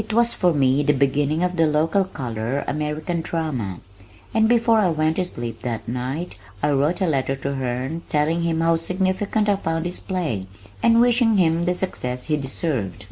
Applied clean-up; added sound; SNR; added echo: none; none; none; none.